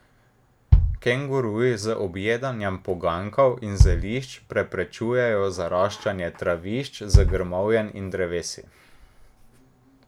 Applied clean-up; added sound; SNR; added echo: none; Bass drum; -1 dB; none.